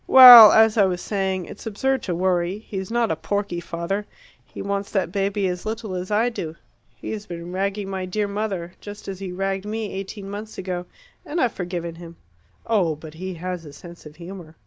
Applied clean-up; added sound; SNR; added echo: none; none; none; none.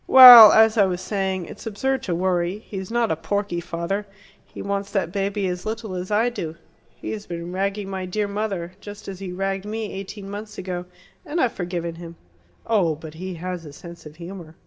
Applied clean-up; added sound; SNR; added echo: none; none; none; reverberation time 0.3 s.